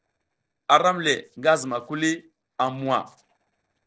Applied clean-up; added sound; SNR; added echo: neural separator model SepFormer DNS4.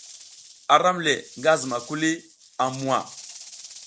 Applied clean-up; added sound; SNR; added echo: none; Rattle / Rattle (instrument); 19 dB; none.